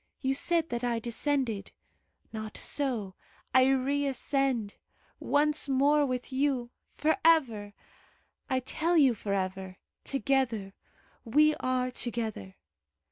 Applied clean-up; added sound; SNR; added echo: none; none; none; none.